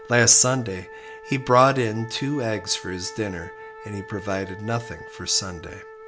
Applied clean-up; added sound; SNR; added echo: none; Wind instrument, woodwind instrument; 17 dB; none.